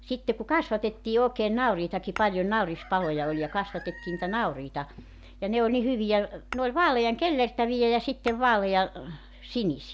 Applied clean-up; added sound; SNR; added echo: none; Tap / Glass + Chicken, rooster; 19 dB; none.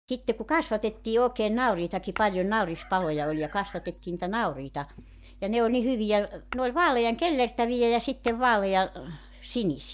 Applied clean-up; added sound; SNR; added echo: neural mask model DeepFilterNet 3.